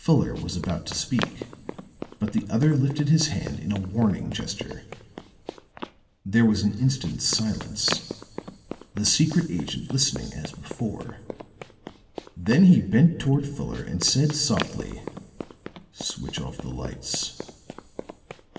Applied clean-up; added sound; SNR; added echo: none; Run; 14 dB; reverberation time 1.8 s.